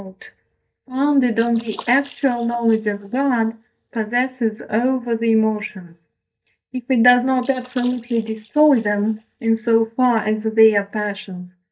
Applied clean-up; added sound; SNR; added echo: neural mask model DeepFilterNet 3.